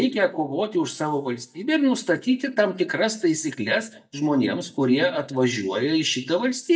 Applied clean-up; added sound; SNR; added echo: neural mask model DeepFilterNet 3.